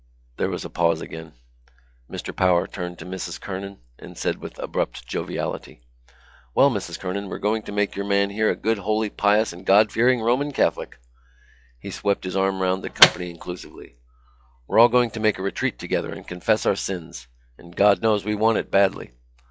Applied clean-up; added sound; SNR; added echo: classical method log-MMSE.